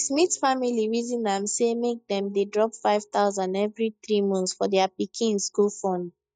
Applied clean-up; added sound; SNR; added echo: neural mask model DeepFilterNet 3.